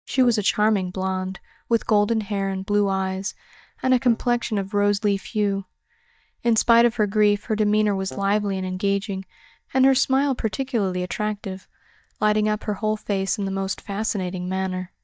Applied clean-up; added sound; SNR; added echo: neural mask model DeepFilterNet 3.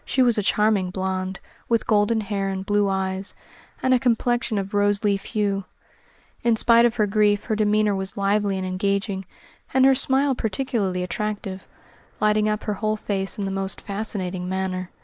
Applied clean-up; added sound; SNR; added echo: neural mask model Resemble Enhance denoiser.